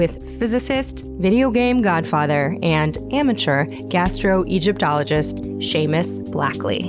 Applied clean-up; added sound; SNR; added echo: none; none; none; none.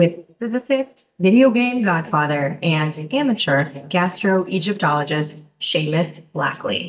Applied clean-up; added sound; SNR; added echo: neural mask model DeepFilterNet 3.